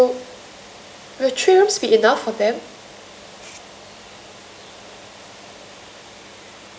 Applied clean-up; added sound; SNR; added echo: none; none; none; none.